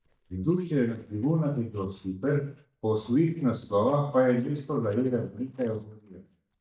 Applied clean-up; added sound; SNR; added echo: neural mask model DeepFilterNet 3.